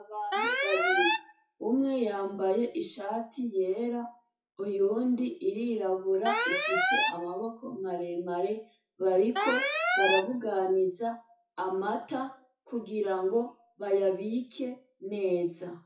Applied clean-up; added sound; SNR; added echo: classical method WPE with log-MMSE.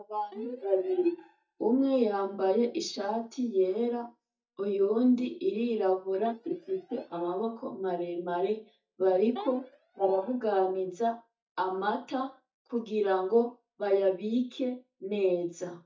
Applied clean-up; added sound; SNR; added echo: neural mask model DeepFilterNet 3.